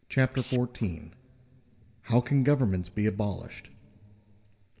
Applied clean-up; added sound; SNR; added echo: none; Tools; 19 dB; reverberation time 1.3 s.